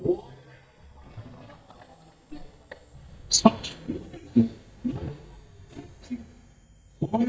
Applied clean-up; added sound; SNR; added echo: neural mask model DeepFilterNet 3.